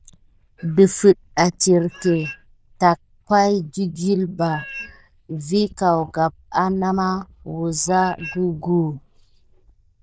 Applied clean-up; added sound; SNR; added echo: neural diffusion model UNIVERSE++.